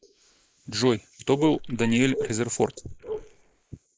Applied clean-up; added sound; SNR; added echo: neural mask model Resemble Enhance denoiser.